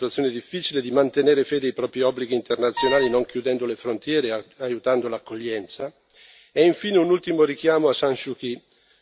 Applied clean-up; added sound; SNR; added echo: none; Wind instrument, woodwind instrument; 6 dB; none.